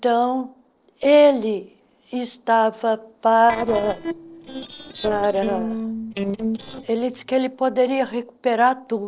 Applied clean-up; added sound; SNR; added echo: neural separator model SepFormer DNS4.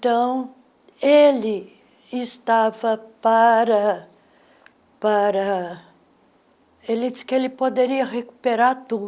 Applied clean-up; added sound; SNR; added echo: none; none; none; none.